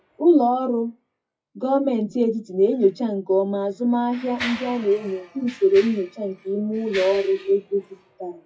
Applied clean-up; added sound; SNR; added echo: classical method WPE with log-MMSE.